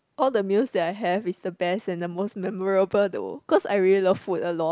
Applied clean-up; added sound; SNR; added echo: none; none; none; none.